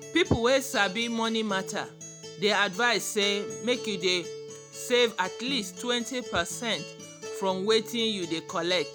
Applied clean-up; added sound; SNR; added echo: none; Acoustic guitar; 13 dB; none.